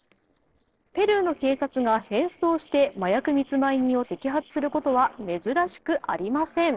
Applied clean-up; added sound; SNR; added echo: neural separator model SepFormer DNS4.